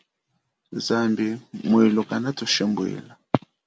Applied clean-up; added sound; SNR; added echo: none; none; none; none.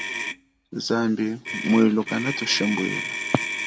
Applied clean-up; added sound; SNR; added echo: none; Motor vehicle (road); 7 dB; none.